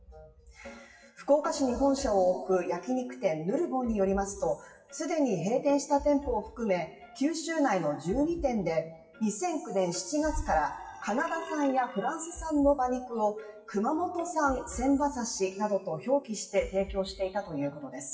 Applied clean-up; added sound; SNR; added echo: classical method WPE with log-MMSE.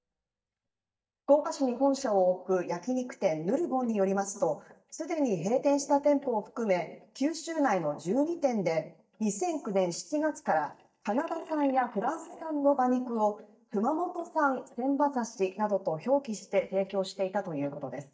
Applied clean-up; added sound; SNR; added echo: neural mask model DeepFilterNet 3.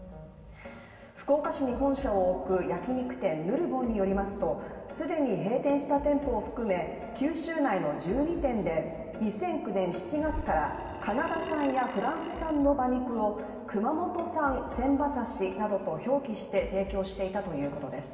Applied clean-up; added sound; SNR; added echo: none; Burping, eructation; 12 dB; reverberation time 2.6 s.